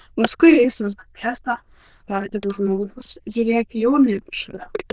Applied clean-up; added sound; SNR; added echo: neural diffusion model UNIVERSE++.